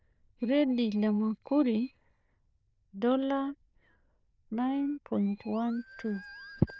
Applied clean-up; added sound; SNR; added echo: neural diffusion model UNIVERSE++.